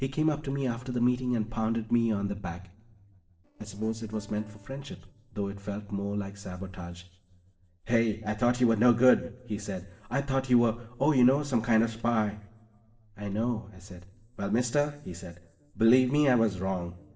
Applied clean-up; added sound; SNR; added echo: neural separator model SepFormer DNS4.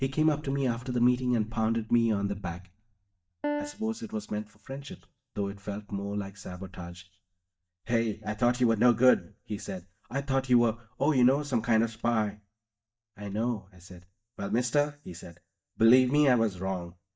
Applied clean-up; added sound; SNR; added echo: neural mask model DeepFilterNet 3.